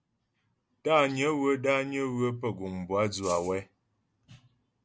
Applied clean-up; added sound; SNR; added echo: none; Rattle (instrument); 13 dB; none.